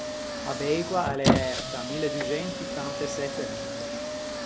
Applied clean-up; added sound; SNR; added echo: none; Squeak; -2 dB; none.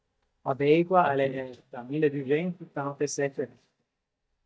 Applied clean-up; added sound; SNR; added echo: neural mask model DeepFilterNet 3.